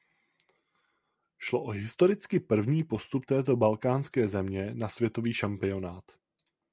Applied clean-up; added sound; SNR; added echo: none; none; none; none.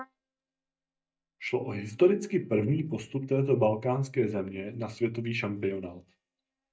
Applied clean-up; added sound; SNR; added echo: neural mask model DeepFilterNet 3.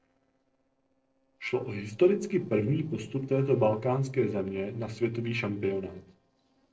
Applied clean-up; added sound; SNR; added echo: neural separator model SepFormer DNS4.